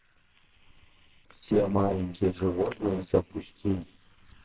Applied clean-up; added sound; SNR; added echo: neural separator model SepFormer WHAMR!.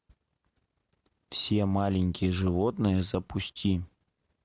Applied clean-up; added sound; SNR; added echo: none; none; none; none.